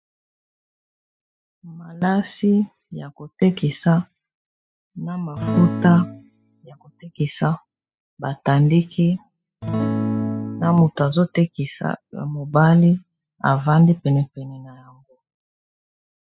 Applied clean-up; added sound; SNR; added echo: classical method spectral subtraction.